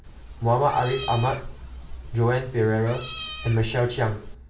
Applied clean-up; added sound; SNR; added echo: none; Meow; 12 dB; reverberation time 0.3 s.